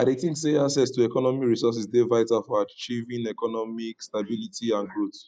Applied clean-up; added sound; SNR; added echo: neural mask model Resemble Enhance denoiser.